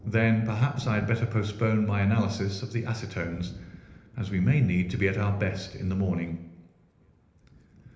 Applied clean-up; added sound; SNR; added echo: none; Thunder; 17 dB; reverberation time 1.0 s.